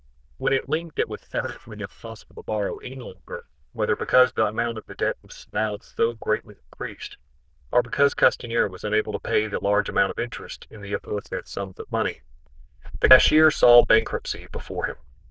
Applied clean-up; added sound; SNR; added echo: neural diffusion model UNIVERSE++.